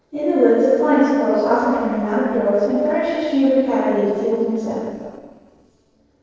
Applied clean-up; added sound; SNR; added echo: neural separator model SepFormer DNS4.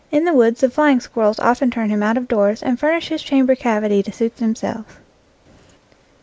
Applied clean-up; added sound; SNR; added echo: none; none; none; none.